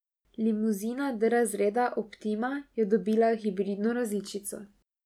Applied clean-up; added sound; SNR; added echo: none; none; none; none.